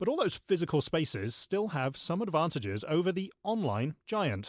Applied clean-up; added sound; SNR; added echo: none; none; none; none.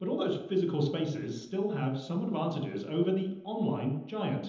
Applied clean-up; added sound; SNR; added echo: none; none; none; reverberation time 0.9 s.